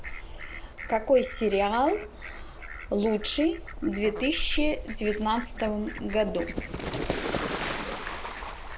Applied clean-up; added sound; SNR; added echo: none; Fowl; 6 dB; none.